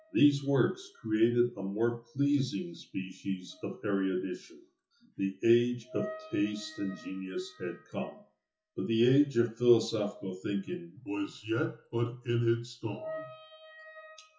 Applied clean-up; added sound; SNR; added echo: classical method WPE with log-MMSE.